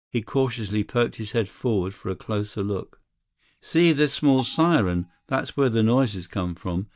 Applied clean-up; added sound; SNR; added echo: neural mask model DeepFilterNet 3.